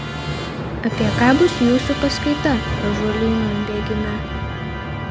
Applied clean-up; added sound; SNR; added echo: none; Musical instrument; 3 dB; none.